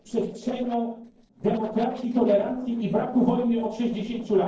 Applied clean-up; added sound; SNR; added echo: neural separator model SepFormer DNS4.